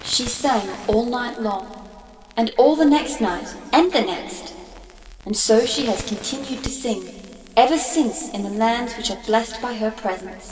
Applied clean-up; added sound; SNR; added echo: none; Crackle; 19 dB; reverberation time 2.4 s.